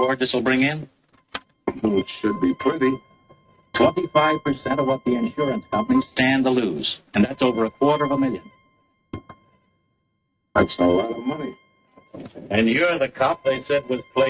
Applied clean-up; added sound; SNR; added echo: neural mask model RNNoise.